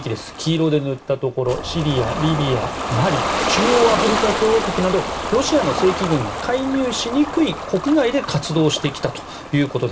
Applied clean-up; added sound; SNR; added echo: none; Ocean; 5 dB; reverberation time 0.2 s.